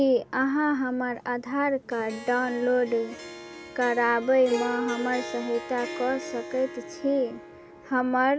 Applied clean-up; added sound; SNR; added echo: none; Harp; 11 dB; none.